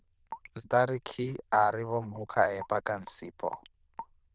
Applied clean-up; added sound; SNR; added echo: neural diffusion model UNIVERSE++.